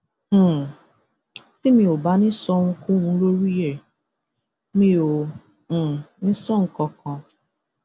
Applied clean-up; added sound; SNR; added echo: none; none; none; none.